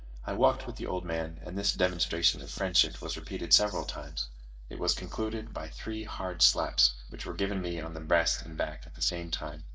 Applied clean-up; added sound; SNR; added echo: neural mask model DeepFilterNet 3.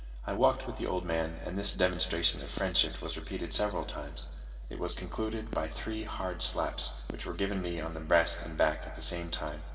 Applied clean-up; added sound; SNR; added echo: none; Fireworks; 20 dB; reverberation time 2.1 s.